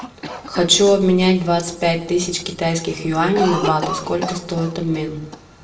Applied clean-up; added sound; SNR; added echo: none; Cough; 11 dB; reverberation time 0.6 s.